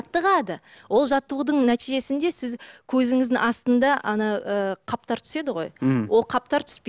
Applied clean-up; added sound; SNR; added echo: none; none; none; none.